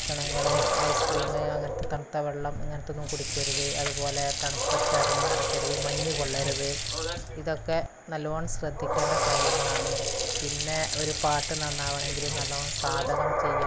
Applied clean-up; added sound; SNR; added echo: none; Sink (filling or washing) / Water + Animal; -3 dB; none.